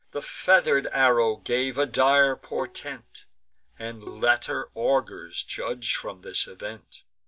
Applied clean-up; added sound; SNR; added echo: neural mask model DeepFilterNet 3.